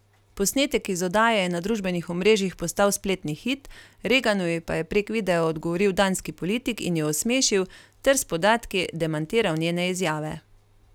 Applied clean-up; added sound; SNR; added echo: none; none; none; none.